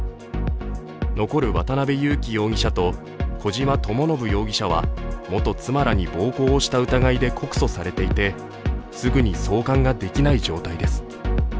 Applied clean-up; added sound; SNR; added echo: none; none; none; none.